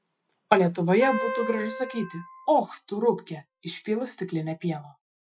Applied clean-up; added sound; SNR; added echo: classical method Wiener filter.